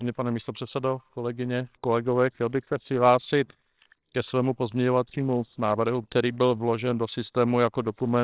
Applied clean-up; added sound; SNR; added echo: neural separator model SepFormer WHAMR!.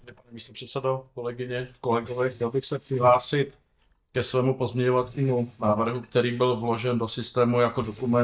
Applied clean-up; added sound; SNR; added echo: neural mask model DeepFilterNet 3.